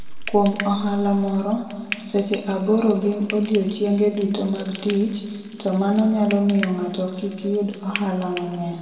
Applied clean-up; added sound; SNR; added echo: none; Frying (food); 16 dB; reverberation time 1.9 s.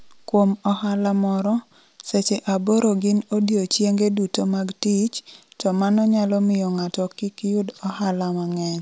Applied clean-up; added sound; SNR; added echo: none; none; none; none.